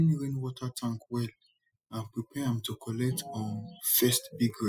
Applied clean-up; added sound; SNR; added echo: classical method spectral subtraction.